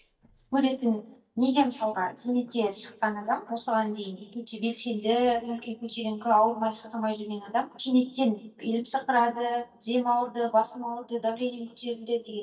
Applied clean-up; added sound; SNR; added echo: neural mask model DeepFilterNet 3.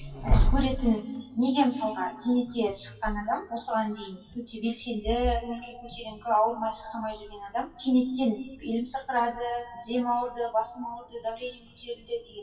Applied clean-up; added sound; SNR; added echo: classical method WPE with log-MMSE.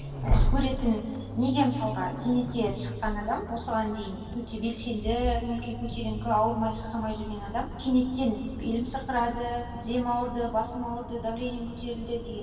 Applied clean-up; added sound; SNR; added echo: none; Accelerating, revving, vroom; 4 dB; reverberation time 2.5 s.